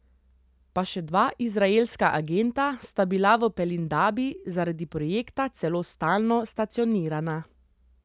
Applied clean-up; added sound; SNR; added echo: none; none; none; none.